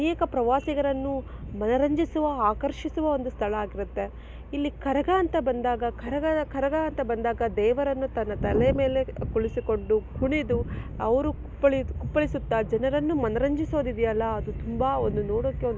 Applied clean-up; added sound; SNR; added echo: none; none; none; none.